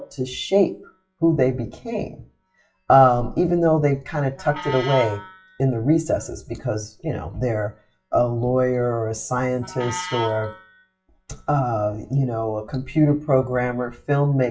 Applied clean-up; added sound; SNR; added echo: classical method WPE with log-MMSE.